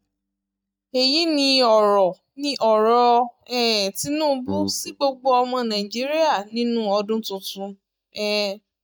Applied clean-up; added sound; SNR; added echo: neural mask model DeepFilterNet 3.